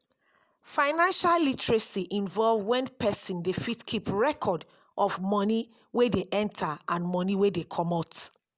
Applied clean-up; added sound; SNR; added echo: none; none; none; none.